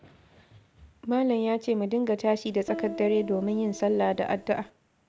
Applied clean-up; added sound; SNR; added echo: none; Piano; 12 dB; none.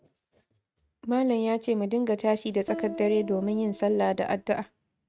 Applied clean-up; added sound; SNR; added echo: neural mask model RNNoise.